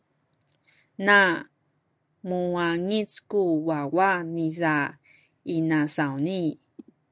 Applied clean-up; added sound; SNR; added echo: none; none; none; none.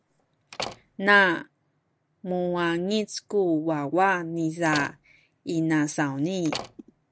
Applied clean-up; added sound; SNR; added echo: none; Slam; 13 dB; none.